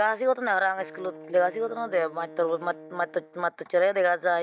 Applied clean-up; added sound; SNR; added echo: neural mask model DeepFilterNet 3.